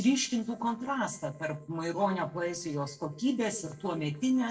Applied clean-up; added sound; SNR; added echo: neural separator model SepFormer DNS4.